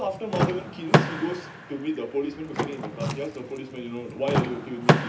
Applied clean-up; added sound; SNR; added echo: none; Door / Car; -4 dB; reverberation time 0.3 s.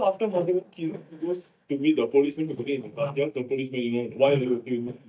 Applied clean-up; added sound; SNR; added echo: neural mask model DeepFilterNet 3.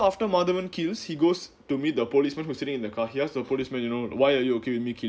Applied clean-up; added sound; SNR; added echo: none; none; none; none.